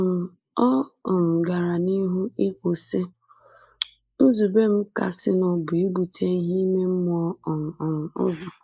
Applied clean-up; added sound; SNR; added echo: neural mask model Resemble Enhance denoiser.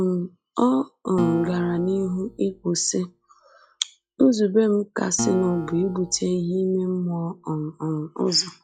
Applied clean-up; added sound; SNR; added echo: classical method log-MMSE.